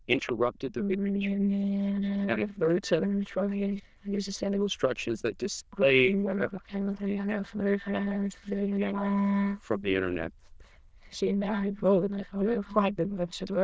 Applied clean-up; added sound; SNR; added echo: neural diffusion model UNIVERSE++.